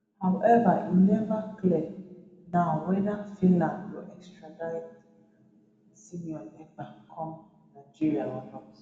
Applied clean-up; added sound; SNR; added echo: none; none; none; reverberation time 1.3 s.